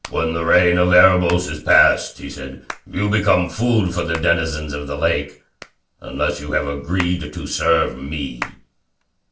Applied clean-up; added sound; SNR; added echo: none; Hands; 19 dB; reverberation time 0.3 s.